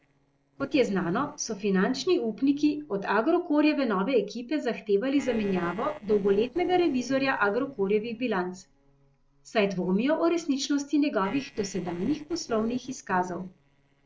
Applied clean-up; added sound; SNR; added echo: neural separator model SepFormer DNS4.